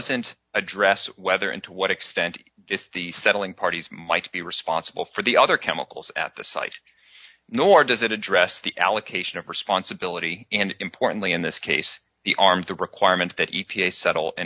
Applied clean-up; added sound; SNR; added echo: none; none; none; none.